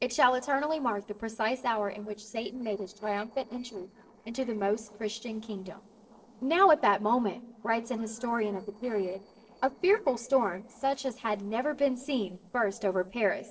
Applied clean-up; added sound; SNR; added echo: neural separator model SepFormer DNS4.